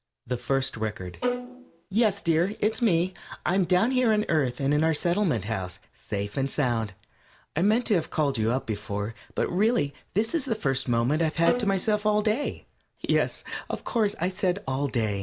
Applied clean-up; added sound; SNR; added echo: none; Bowed string instrument; 5 dB; none.